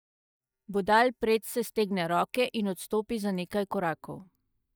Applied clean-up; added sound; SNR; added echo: neural mask model DeepFilterNet 3.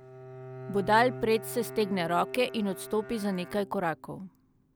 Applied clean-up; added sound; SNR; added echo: none; Bowed string instrument; 13 dB; none.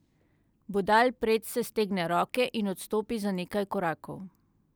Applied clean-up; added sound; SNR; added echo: none; none; none; none.